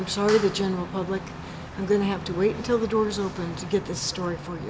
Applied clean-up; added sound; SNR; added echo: none; Engine starting; 15 dB; none.